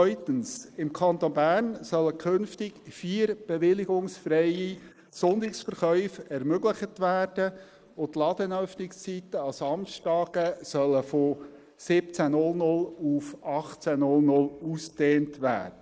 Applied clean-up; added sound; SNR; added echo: neural mask model Resemble Enhance denoiser.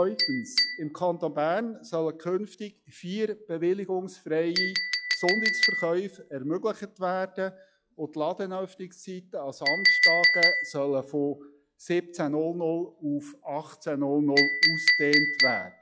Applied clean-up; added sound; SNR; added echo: classical method log-MMSE.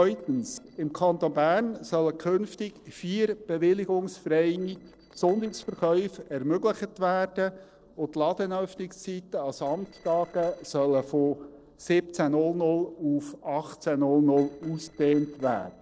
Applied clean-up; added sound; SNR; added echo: neural separator model SepFormer DNS4.